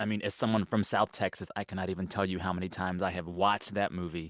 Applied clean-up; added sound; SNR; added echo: none; none; none; none.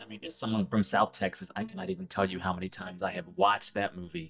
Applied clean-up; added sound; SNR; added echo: neural mask model DeepFilterNet 3.